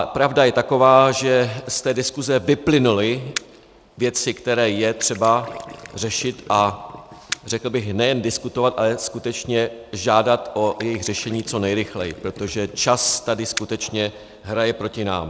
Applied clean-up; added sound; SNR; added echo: none; Camera + Gurgling; 18 dB; none.